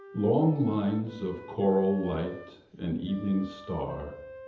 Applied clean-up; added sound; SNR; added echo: none; Wind instrument, woodwind instrument; 18 dB; reverberation time 0.8 s.